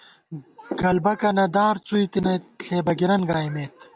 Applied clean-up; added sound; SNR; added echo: none; none; none; none.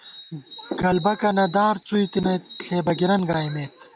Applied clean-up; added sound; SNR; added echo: none; Bird; 20 dB; none.